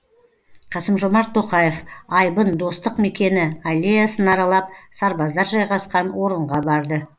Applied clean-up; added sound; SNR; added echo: none; none; none; none.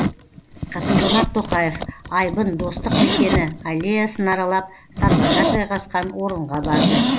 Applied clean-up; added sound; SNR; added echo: none; Zipper (clothing); -1 dB; none.